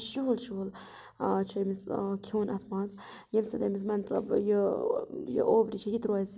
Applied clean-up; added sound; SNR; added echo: none; none; none; none.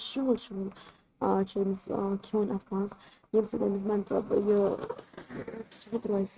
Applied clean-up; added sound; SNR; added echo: neural mask model RNNoise.